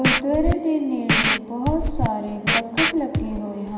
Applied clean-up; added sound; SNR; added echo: none; Scratching (performance technique); -1 dB; reverberation time 1.6 s.